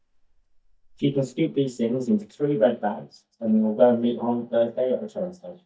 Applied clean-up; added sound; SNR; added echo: neural mask model DeepFilterNet 3.